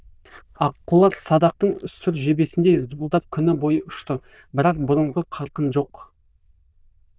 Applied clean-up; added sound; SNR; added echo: neural diffusion model UNIVERSE++.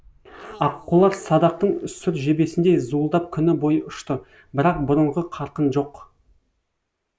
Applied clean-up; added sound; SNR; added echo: neural mask model Resemble Enhance denoiser.